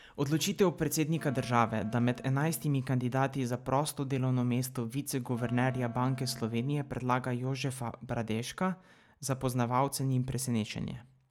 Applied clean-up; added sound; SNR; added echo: none; Wind instrument, woodwind instrument; 18 dB; none.